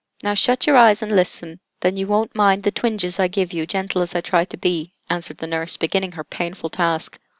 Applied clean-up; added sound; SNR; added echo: none; none; none; none.